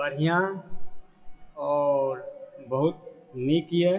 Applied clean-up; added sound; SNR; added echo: classical method WPE with log-MMSE.